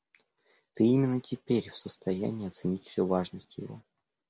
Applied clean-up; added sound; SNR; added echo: none; none; none; none.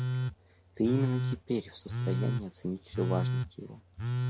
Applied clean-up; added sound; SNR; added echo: none; Telephone; -2 dB; none.